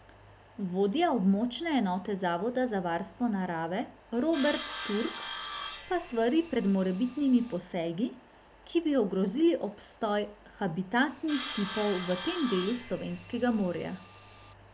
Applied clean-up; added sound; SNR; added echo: none; Sawing; 12 dB; none.